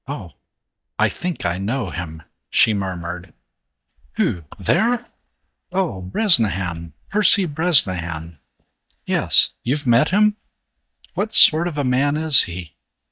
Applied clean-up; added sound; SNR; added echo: neural mask model DeepFilterNet 3.